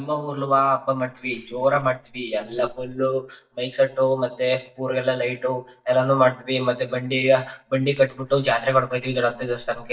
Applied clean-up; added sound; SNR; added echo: neural mask model DeepFilterNet 3.